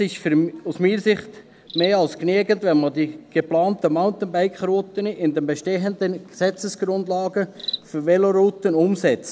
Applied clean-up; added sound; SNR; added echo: none; Cricket; 20 dB; none.